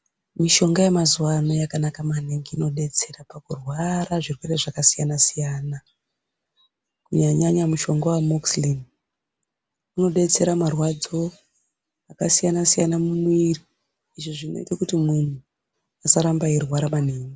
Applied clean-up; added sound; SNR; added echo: none; none; none; none.